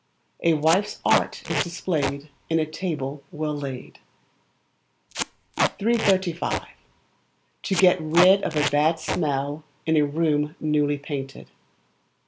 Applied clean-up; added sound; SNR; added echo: none; Packing tape, duct tape; 4 dB; none.